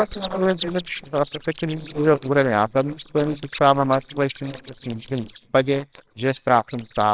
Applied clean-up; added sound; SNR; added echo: neural separator model SepFormer WHAMR!.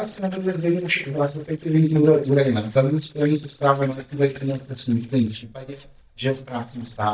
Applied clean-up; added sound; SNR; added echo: neural mask model DeepFilterNet 3.